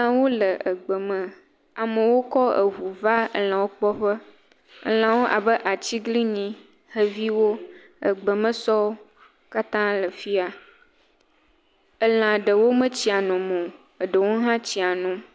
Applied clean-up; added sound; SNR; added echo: none; none; none; none.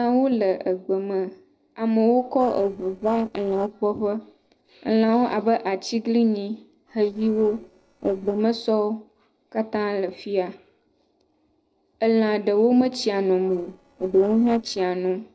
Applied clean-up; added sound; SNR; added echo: neural separator model SepFormer DNS4.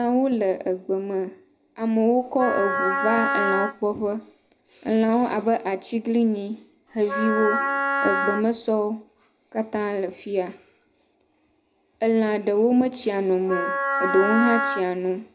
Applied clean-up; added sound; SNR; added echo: none; Wind instrument, woodwind instrument; 1 dB; reverberation time 0.4 s.